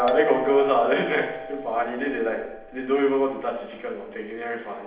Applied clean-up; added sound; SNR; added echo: none; Doorbell; 11 dB; reverberation time 0.8 s.